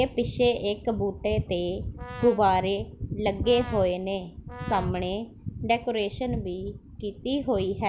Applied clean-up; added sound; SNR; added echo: none; Brass instrument; 17 dB; none.